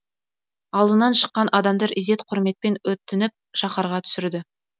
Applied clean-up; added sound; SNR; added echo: none; none; none; none.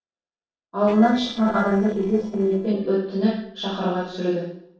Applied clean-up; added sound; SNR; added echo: neural separator model SepFormer DNS4.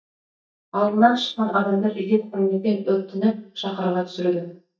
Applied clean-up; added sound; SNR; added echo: neural mask model DeepFilterNet 3.